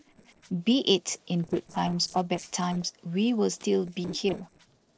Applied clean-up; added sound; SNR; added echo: neural separator model SepFormer DNS4.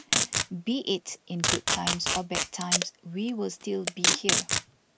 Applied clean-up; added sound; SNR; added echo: none; Packing tape, duct tape; -4 dB; none.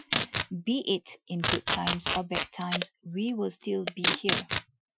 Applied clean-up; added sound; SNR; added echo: classical method Wiener filter.